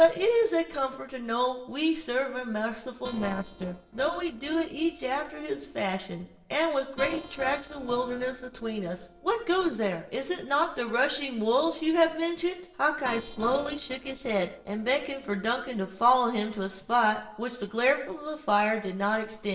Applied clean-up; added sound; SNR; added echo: neural separator model SepFormer DNS4.